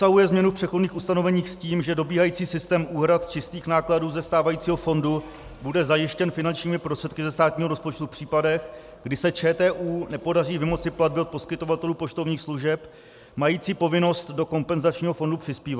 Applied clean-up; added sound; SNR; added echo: none; none; none; none.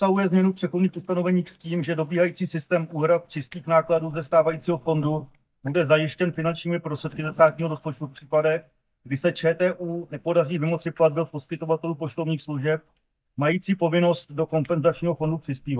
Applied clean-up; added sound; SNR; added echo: neural mask model DeepFilterNet 3.